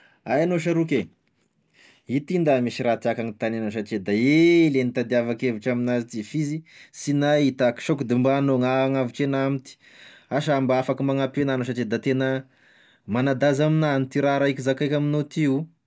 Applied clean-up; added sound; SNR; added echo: none; none; none; none.